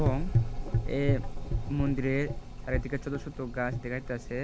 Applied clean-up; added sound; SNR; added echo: none; Gurgling / Engine; -1 dB; none.